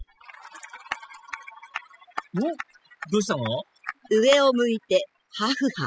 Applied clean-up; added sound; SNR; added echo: classical method spectral subtraction.